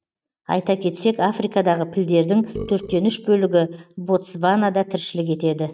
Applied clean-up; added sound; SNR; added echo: neural mask model RNNoise.